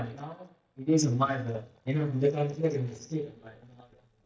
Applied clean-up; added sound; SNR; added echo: neural mask model DeepFilterNet 3.